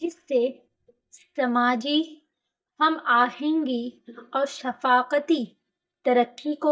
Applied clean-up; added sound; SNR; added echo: neural mask model DeepFilterNet 3.